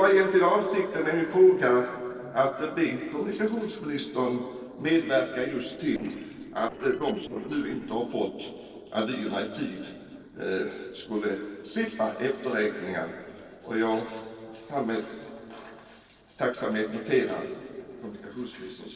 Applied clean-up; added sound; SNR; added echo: neural separator model SepFormer DNS4.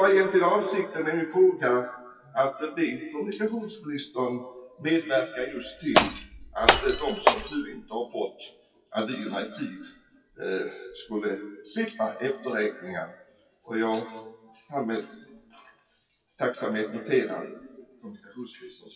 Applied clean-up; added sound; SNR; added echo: classical method WPE with log-MMSE.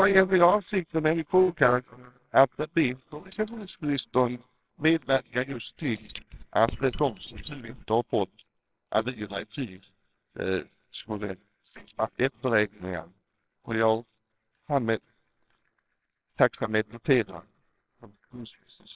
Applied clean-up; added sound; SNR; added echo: neural separator model SepFormer WHAMR!.